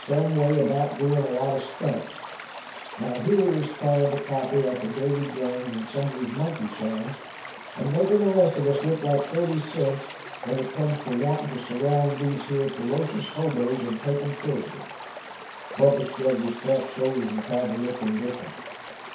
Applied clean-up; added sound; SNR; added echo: none; Stream / Liquid; 13 dB; reverberation time 0.6 s.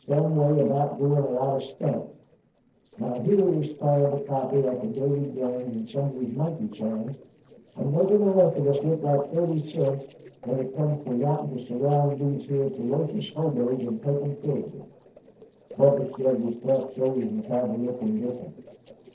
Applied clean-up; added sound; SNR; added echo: neural separator model SepFormer DNS4.